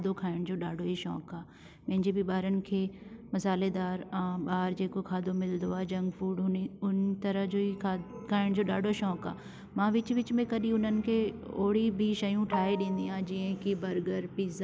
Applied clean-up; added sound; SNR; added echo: none; none; none; none.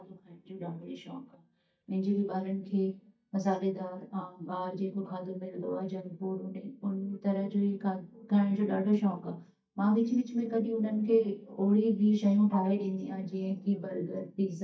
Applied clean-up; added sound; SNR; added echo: neural mask model DeepFilterNet 3.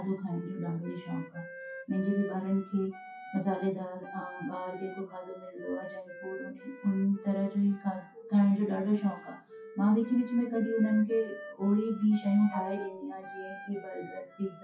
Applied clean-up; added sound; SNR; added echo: classical method WPE with log-MMSE.